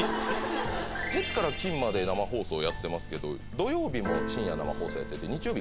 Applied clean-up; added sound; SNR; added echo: none; Keyboard (musical); 5 dB; none.